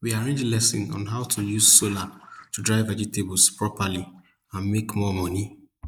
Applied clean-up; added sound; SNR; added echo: neural mask model Resemble Enhance denoiser.